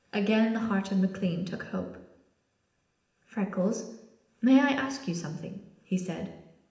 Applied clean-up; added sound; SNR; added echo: none; none; none; reverberation time 0.8 s.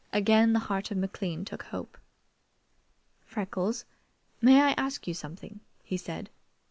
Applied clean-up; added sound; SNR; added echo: none; none; none; none.